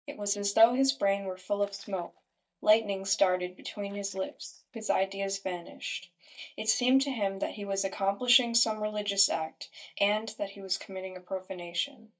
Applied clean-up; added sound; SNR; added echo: neural mask model DeepFilterNet 3.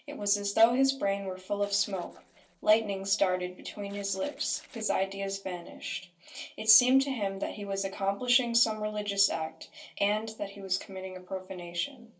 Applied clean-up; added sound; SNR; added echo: neural separator model SepFormer DNS4.